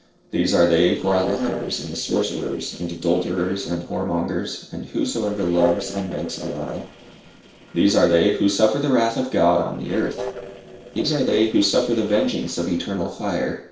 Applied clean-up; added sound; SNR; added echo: neural separator model SepFormer DNS4.